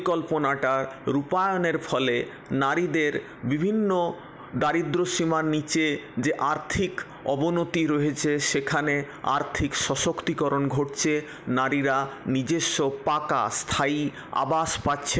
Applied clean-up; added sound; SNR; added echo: none; none; none; none.